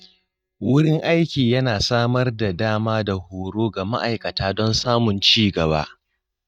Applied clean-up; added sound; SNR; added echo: neural mask model DeepFilterNet 3.